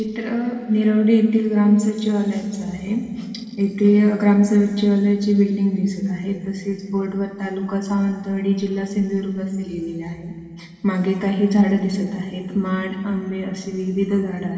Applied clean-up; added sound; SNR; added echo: none; none; none; reverberation time 2.5 s.